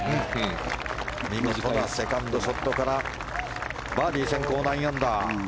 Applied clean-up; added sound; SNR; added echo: none; none; none; none.